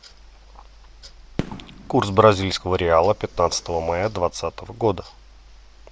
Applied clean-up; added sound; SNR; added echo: none; Fireworks; 13 dB; none.